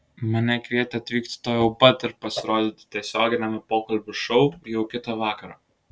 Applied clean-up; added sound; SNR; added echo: none; none; none; none.